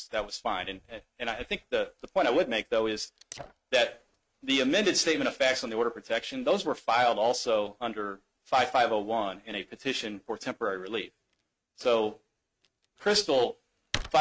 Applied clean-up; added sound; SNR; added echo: neural mask model RNNoise.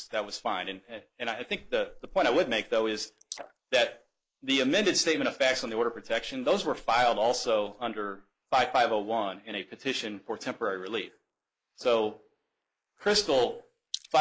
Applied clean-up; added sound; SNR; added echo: neural mask model Resemble Enhance denoiser.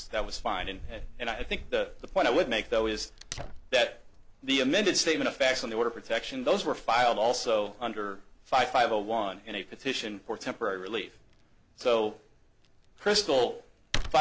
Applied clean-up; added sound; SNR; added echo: none; Tearing / Wood; 12 dB; none.